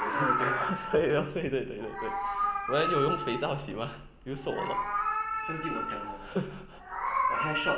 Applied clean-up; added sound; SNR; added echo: none; Meow; 0 dB; none.